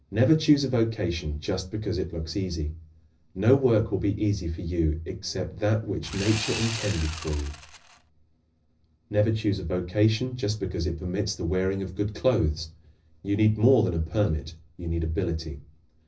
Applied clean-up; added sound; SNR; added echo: none; Sawing; 10 dB; reverberation time 0.4 s.